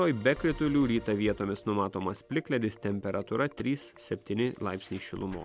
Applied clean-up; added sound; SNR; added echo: none; none; none; none.